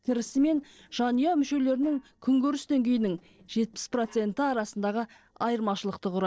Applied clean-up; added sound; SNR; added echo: neural separator model SepFormer DNS4.